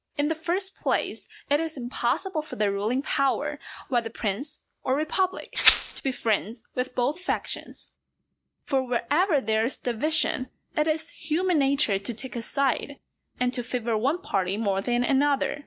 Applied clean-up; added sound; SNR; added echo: neural mask model RNNoise.